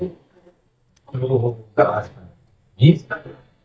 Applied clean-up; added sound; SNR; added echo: neural mask model DeepFilterNet 3.